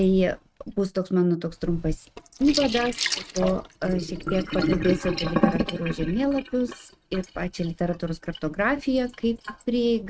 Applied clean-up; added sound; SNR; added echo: neural mask model RNNoise.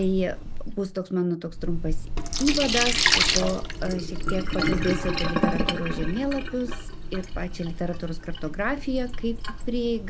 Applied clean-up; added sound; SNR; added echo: none; Sink (filling or washing); -2 dB; none.